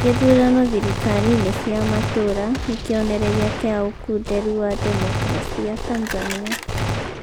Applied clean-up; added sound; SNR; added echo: none; Gunshot, gunfire; 4 dB; none.